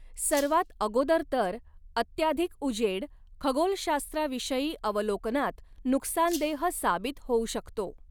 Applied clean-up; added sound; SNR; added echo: none; Rattle (instrument); 16 dB; none.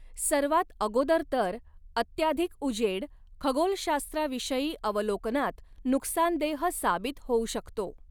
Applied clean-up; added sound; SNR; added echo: none; none; none; none.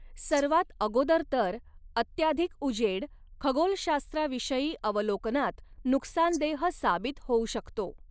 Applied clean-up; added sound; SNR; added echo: neural mask model Resemble Enhance denoiser.